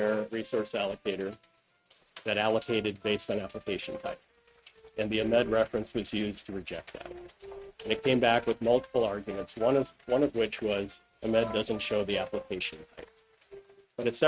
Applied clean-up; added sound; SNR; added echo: neural mask model RNNoise.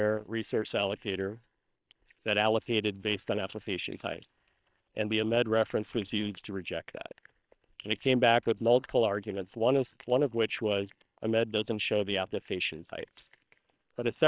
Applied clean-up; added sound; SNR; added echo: neural separator model SepFormer WHAM!.